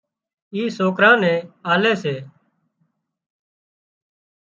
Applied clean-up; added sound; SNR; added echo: none; none; none; none.